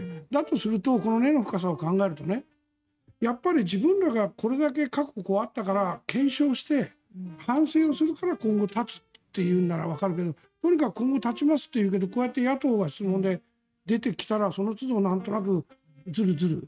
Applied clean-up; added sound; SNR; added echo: neural mask model RNNoise.